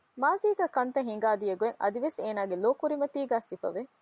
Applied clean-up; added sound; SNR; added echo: none; none; none; none.